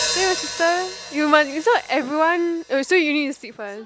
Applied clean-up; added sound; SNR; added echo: none; Hi-hat; 10 dB; none.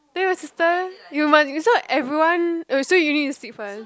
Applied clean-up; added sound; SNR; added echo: none; none; none; none.